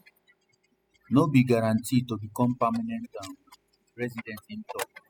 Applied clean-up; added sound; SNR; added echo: classical method spectral subtraction.